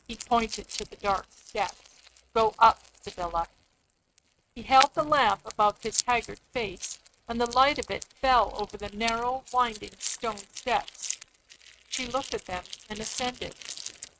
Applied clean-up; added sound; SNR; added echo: neural mask model RNNoise.